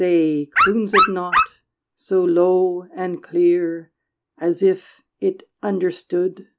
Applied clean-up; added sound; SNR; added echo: neural mask model Resemble Enhance denoiser.